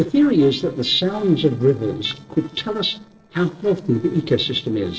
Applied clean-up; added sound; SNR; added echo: neural separator model SepFormer DNS4.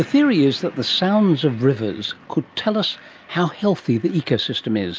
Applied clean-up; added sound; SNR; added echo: none; none; none; none.